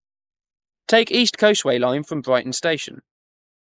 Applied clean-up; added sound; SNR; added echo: neural mask model Resemble Enhance denoiser.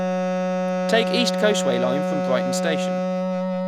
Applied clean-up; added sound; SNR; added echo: none; Wind instrument, woodwind instrument; -3 dB; none.